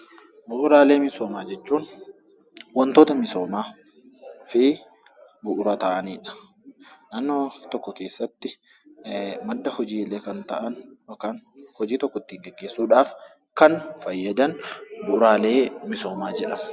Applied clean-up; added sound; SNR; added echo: none; none; none; none.